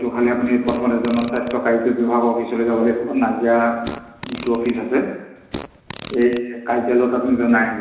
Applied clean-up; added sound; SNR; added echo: none; Fart; 13 dB; reverberation time 1.0 s.